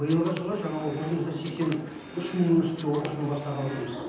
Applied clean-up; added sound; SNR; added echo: none; Camera; 17 dB; reverberation time 0.9 s.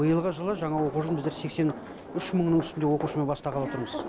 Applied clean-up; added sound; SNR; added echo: none; none; none; none.